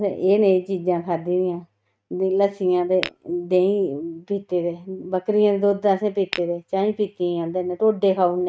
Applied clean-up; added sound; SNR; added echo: neural mask model RNNoise.